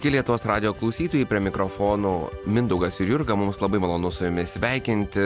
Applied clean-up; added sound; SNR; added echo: none; none; none; none.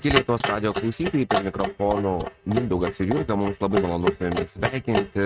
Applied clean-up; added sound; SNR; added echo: neural mask model RNNoise.